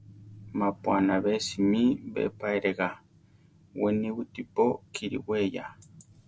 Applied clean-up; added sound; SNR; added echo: none; none; none; none.